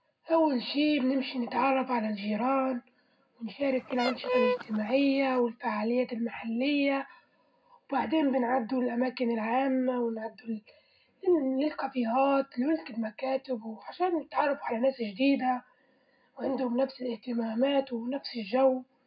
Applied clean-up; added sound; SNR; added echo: none; Fowl; 3 dB; reverberation time 0.3 s.